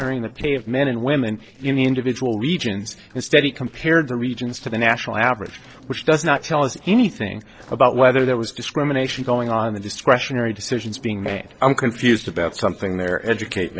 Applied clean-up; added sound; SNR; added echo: neural separator model SepFormer DNS4.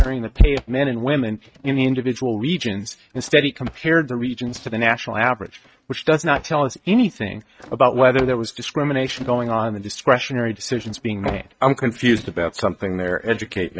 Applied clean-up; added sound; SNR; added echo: neural mask model RNNoise.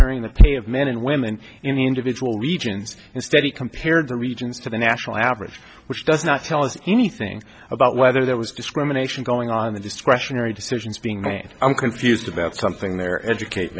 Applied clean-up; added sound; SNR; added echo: none; none; none; none.